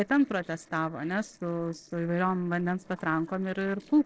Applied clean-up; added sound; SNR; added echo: neural separator model SepFormer DNS4.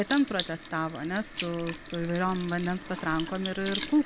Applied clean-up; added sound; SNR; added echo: none; Sink (filling or washing) / Liquid; 8 dB; none.